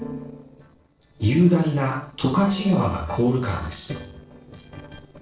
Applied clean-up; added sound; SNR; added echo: neural separator model SepFormer DNS4.